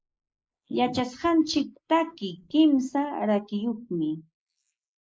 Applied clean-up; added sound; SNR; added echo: neural mask model Resemble Enhance denoiser.